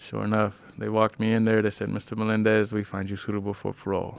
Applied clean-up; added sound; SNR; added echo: none; none; none; none.